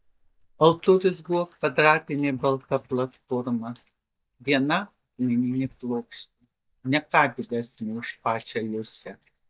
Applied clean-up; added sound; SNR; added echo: neural mask model DeepFilterNet 3.